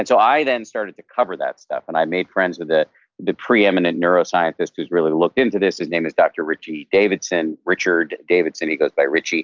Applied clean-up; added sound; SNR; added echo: none; none; none; none.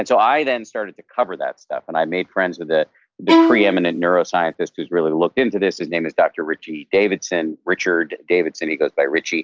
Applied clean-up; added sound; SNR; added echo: none; Bowed string instrument; -2 dB; none.